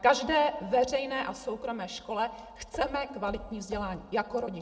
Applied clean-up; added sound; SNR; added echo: none; none; none; reverberation time 1.3 s.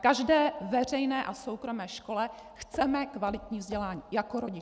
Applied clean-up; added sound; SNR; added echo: none; none; none; none.